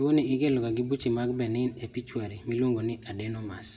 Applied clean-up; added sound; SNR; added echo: none; none; none; reverberation time 1.1 s.